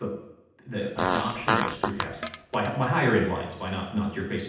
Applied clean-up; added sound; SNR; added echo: none; Fart; 1 dB; reverberation time 0.8 s.